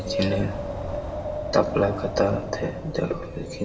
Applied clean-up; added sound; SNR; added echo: none; Wind; 5 dB; reverberation time 0.8 s.